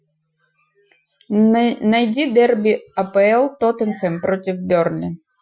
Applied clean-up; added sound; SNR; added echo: classical method Wiener filter.